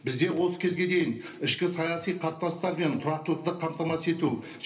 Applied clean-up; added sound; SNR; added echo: none; none; none; reverberation time 0.3 s.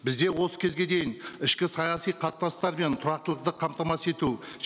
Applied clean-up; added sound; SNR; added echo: none; none; none; none.